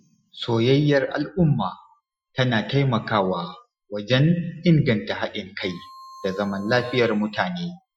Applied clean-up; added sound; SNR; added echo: classical method Wiener filter.